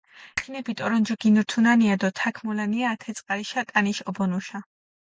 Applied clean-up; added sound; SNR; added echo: neural separator model SepFormer DNS4.